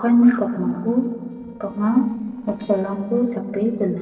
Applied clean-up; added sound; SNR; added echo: neural separator model SepFormer DNS4.